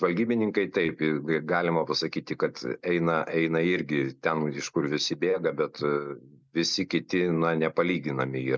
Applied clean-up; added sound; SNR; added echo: none; none; none; none.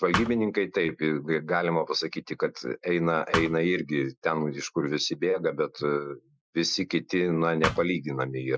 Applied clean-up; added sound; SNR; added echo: classical method Wiener filter.